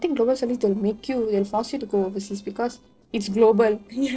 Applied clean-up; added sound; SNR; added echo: neural separator model SepFormer DNS4.